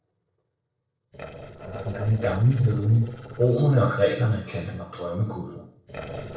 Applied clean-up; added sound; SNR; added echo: neural separator model SepFormer DNS4.